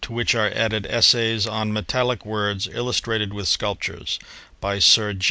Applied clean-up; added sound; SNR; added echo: none; none; none; none.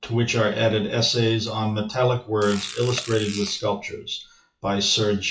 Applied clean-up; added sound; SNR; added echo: classical method WPE with log-MMSE.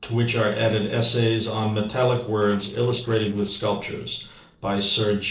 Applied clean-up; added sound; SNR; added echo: neural separator model SepFormer DNS4.